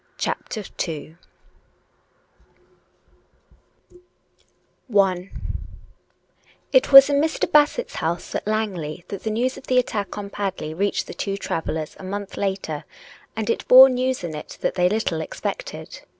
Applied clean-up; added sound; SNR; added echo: none; none; none; none.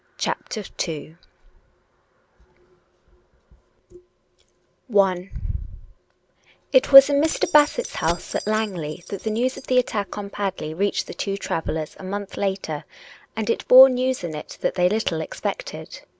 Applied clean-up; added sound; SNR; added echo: none; Keys jangling; 13 dB; none.